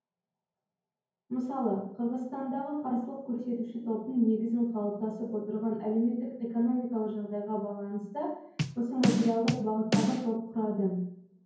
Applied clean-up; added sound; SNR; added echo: none; Bass drum / Snare drum; -1 dB; reverberation time 0.9 s.